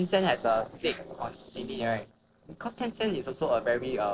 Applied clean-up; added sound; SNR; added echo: neural separator model SepFormer DNS4.